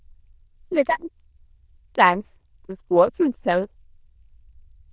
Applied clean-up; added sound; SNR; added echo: neural diffusion model UNIVERSE++.